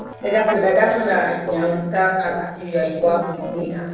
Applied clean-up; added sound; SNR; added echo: neural separator model SepFormer DNS4.